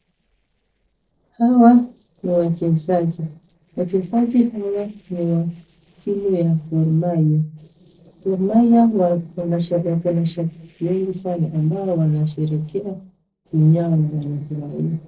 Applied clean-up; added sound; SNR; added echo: neural separator model SepFormer DNS4.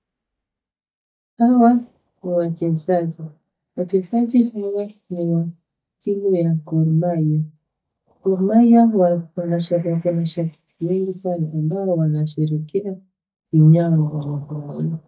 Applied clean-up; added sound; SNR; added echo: neural mask model DeepFilterNet 3.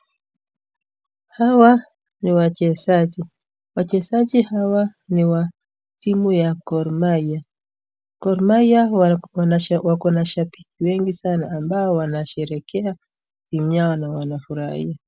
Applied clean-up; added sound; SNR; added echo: none; none; none; none.